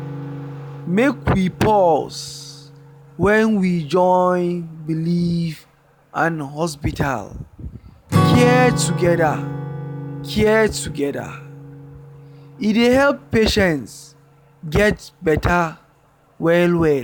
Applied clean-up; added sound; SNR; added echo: none; Acoustic guitar / Strum; 9 dB; none.